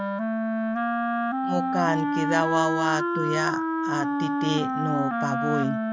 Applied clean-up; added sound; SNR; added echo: none; Wind instrument, woodwind instrument; -3 dB; none.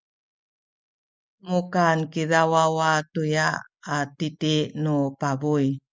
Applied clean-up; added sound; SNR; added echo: none; none; none; none.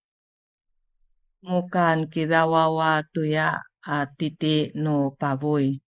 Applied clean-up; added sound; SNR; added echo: neural mask model Resemble Enhance denoiser.